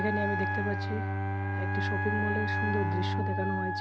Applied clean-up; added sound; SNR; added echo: none; Bowed string instrument + Wind instrument, woodwind instrument; -5 dB; none.